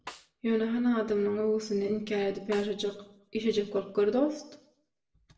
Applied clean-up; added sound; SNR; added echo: none; Snare drum; 18 dB; reverberation time 0.6 s.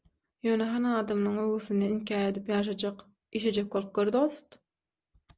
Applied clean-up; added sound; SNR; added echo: none; none; none; none.